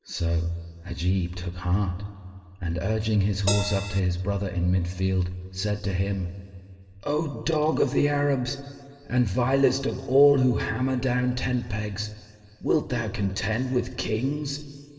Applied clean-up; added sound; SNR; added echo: none; Crash cymbal; 4 dB; reverberation time 2.1 s.